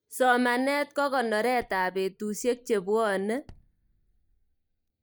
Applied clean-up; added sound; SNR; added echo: neural mask model DeepFilterNet 3.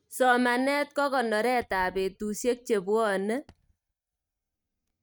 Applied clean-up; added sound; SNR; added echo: neural mask model RNNoise.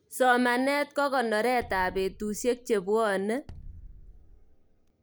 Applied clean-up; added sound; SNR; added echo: none; Bass drum; 19 dB; none.